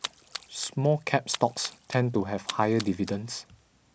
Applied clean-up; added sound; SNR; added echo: none; Splash, splatter; 13 dB; none.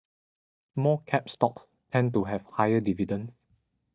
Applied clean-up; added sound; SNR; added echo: neural mask model DeepFilterNet 3.